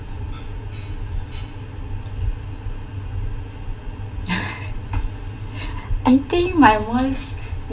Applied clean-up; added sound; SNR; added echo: none; none; none; reverberation time 0.2 s.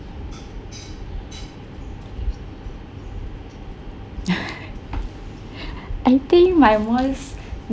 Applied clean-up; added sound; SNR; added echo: none; none; none; none.